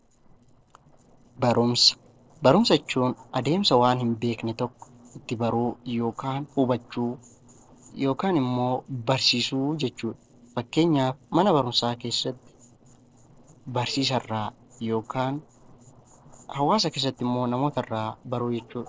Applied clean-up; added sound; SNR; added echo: neural separator model SepFormer DNS4.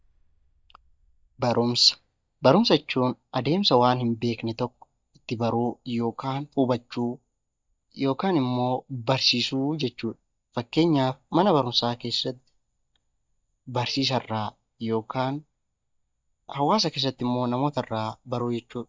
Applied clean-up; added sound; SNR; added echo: neural mask model DeepFilterNet 3.